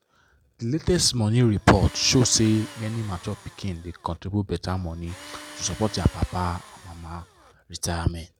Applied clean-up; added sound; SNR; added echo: none; Tools; 19 dB; none.